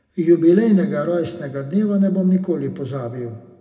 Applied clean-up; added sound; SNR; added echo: none; none; none; reverberation time 0.2 s.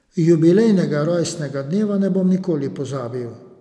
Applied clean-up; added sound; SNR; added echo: none; none; none; none.